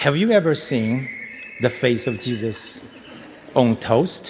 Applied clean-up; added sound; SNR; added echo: none; Bird; 18 dB; none.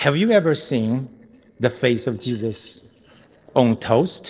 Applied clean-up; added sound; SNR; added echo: neural separator model SepFormer DNS4.